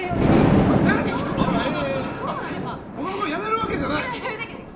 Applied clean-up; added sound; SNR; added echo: none; Thunder; -5 dB; reverberation time 0.4 s.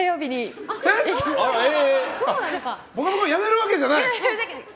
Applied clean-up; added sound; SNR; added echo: none; none; none; none.